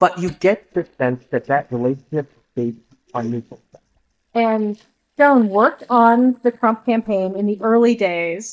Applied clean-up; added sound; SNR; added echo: neural mask model DeepFilterNet 3.